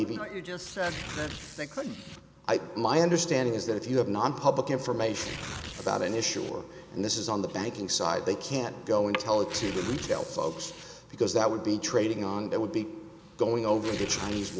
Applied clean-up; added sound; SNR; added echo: none; Tearing; 16 dB; none.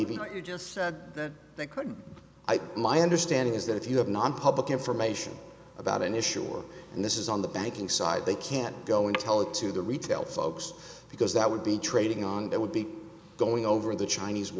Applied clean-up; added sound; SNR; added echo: none; none; none; none.